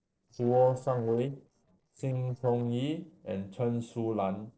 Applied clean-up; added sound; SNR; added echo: neural separator model SepFormer DNS4.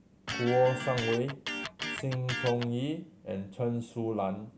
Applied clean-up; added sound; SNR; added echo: none; Electric guitar; 6 dB; none.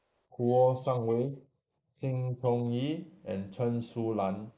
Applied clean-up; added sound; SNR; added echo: neural mask model Resemble Enhance denoiser.